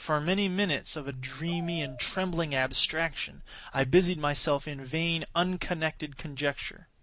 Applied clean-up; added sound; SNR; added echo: none; Dog; 19 dB; none.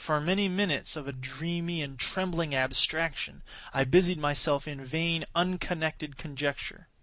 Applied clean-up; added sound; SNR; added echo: none; none; none; none.